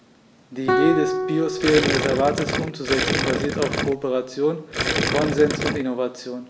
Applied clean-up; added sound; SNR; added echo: none; Guitar + Gurgling; 0 dB; none.